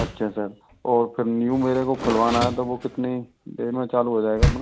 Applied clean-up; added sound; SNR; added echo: none; Door; 6 dB; none.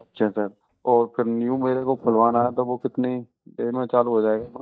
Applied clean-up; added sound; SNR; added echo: neural mask model DeepFilterNet 3.